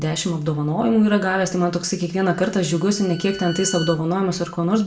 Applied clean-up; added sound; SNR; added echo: none; Bowed string instrument; 17 dB; reverberation time 0.4 s.